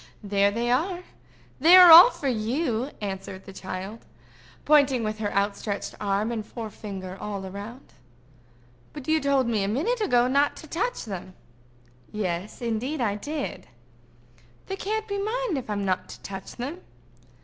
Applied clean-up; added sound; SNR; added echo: none; none; none; none.